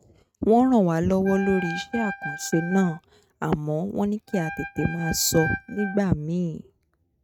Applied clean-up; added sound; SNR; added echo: neural mask model RNNoise.